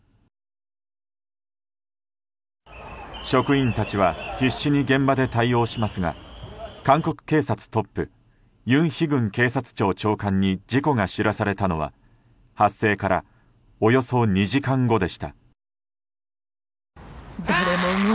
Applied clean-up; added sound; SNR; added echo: none; none; none; none.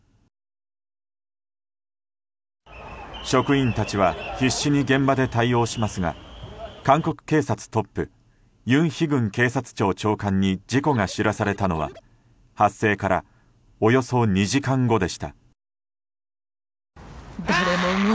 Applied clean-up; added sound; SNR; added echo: none; Scratching (performance technique); 17 dB; none.